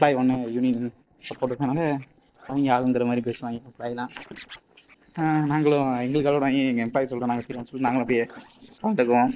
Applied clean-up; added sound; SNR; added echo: neural separator model SepFormer DNS4.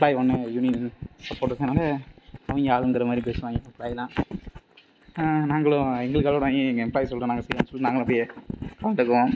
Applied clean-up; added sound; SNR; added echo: none; none; none; none.